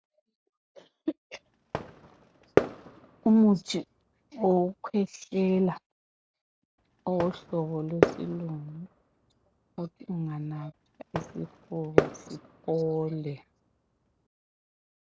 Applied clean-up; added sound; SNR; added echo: none; Fireworks; 3 dB; none.